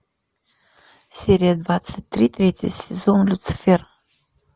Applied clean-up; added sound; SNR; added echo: none; none; none; none.